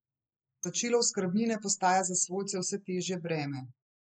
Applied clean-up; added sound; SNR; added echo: neural mask model Resemble Enhance denoiser.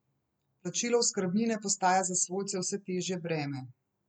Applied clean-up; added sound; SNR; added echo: none; none; none; none.